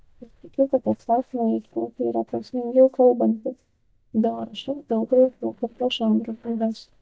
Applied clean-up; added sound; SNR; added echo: neural mask model DeepFilterNet 3.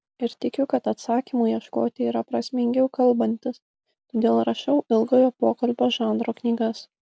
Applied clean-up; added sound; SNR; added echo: none; none; none; none.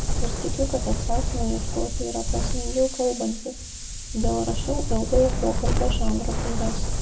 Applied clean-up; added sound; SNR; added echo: none; Wind; -3 dB; reverberation time 0.7 s.